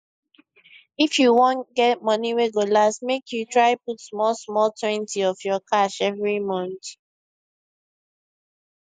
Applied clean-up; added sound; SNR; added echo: neural mask model Resemble Enhance denoiser.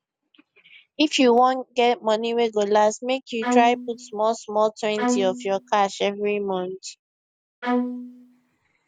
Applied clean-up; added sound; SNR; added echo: none; Bowed string instrument; 5 dB; none.